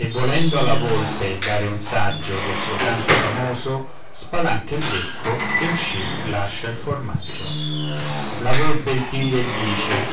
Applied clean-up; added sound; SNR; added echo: none; Squeak / Wood; 5 dB; reverberation time 0.3 s.